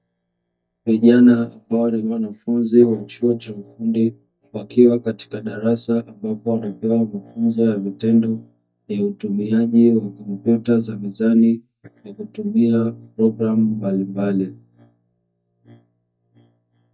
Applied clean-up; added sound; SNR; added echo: neural mask model DeepFilterNet 3.